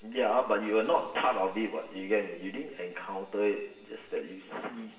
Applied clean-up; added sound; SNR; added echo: none; none; none; reverberation time 1.1 s.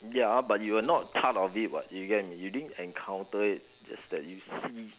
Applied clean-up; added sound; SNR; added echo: none; none; none; none.